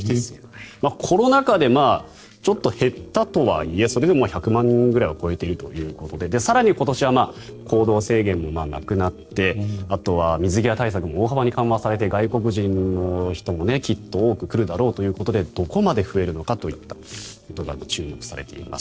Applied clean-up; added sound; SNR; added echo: neural separator model SepFormer DNS4.